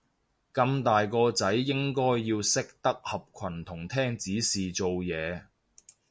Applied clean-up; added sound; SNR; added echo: none; none; none; none.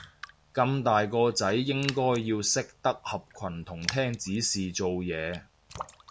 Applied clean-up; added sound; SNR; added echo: none; Raindrop; 15 dB; none.